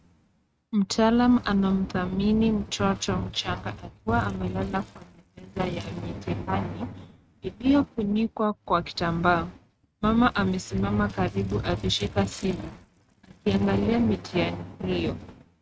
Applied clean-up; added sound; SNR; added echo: neural mask model RNNoise.